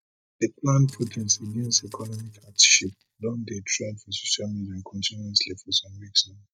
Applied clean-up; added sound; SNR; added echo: neural mask model DeepFilterNet 3.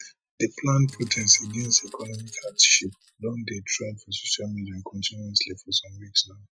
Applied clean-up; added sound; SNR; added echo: classical method Wiener filter.